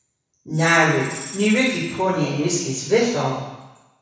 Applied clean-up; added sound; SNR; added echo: none; Tambourine; 17 dB; reverberation time 1.1 s.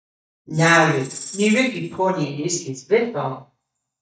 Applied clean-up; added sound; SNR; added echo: neural mask model DeepFilterNet 3.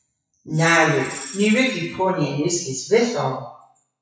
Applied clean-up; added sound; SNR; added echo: classical method WPE with log-MMSE.